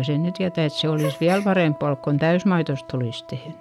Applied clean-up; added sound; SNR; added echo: none; Wind instrument, woodwind instrument + Gasp; 15 dB; none.